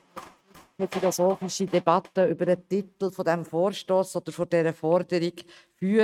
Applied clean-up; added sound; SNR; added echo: neural mask model RNNoise.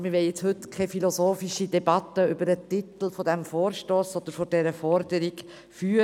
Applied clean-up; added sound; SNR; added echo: none; none; none; none.